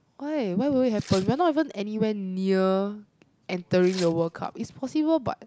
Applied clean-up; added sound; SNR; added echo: none; Tearing; 19 dB; none.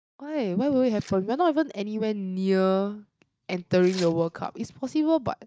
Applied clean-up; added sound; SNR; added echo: neural mask model DeepFilterNet 3.